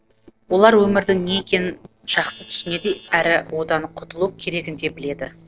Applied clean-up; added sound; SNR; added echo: neural separator model SepFormer DNS4.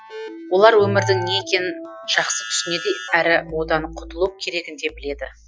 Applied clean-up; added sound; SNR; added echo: classical method Wiener filter.